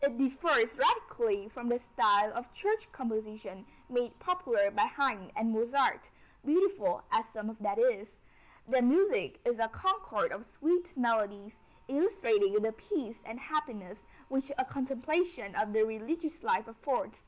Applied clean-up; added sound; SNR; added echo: none; none; none; none.